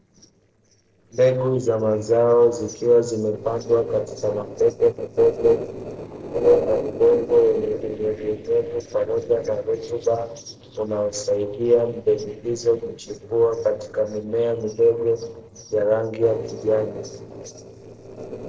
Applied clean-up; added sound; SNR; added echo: neural separator model SepFormer DNS4.